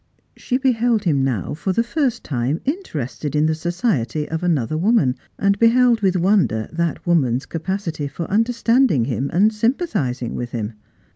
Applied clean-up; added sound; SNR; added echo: none; none; none; none.